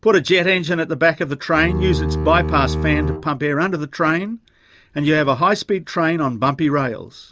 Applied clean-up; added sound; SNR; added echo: none; Bowed string instrument; 3 dB; none.